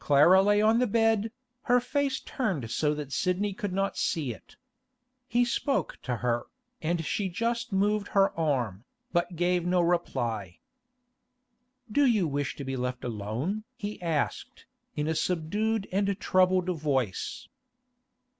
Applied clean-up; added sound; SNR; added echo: none; none; none; none.